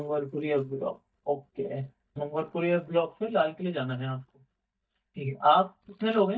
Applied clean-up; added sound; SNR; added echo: neural mask model DeepFilterNet 3.